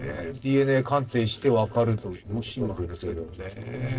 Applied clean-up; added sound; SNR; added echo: neural separator model SepFormer DNS4.